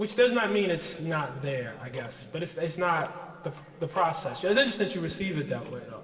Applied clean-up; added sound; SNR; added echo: neural separator model SepFormer DNS4.